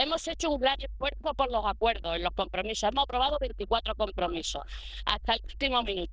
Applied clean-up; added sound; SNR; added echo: neural diffusion model UNIVERSE++.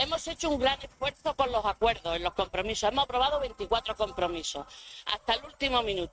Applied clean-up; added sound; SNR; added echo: neural mask model RNNoise.